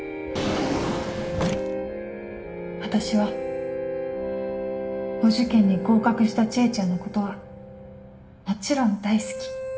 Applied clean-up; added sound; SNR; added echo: none; Drawer open or close; 4 dB; reverberation time 0.7 s.